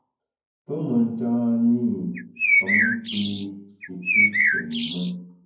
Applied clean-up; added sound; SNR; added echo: none; Bird; -4 dB; reverberation time 0.9 s.